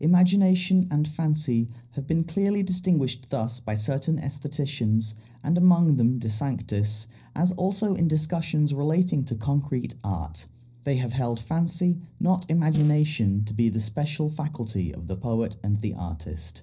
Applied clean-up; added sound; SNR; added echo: neural separator model SepFormer DNS4.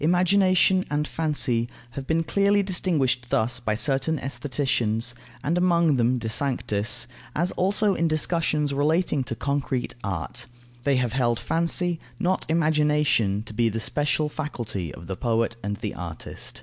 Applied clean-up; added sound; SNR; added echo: none; none; none; none.